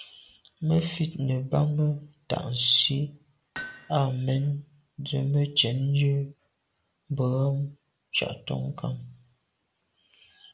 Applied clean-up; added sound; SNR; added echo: none; Hammer; 16 dB; none.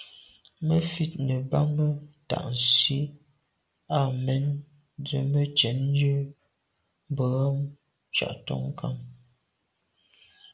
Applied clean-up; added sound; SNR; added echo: none; none; none; none.